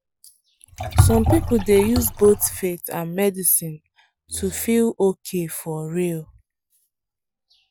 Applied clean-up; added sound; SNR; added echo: none; Liquid; 0 dB; none.